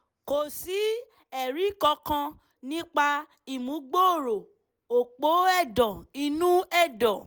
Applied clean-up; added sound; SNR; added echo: none; none; none; none.